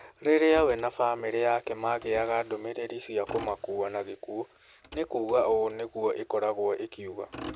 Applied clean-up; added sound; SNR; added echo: none; Motor vehicle (road); 19 dB; none.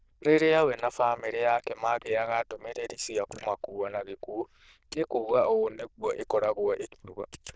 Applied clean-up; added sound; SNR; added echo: neural diffusion model UNIVERSE++.